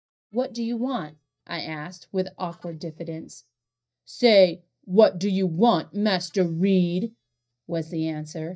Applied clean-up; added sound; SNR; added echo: neural mask model DeepFilterNet 3.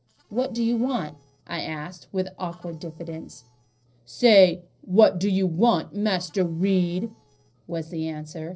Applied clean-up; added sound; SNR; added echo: neural separator model SepFormer DNS4.